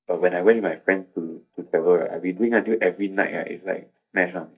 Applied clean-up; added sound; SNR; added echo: neural mask model DeepFilterNet 3.